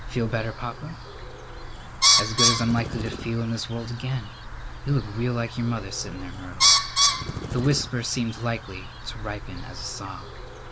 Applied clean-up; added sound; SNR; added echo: none; Bird; -2 dB; none.